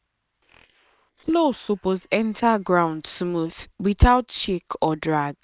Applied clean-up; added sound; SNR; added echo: neural separator model SepFormer WHAM!.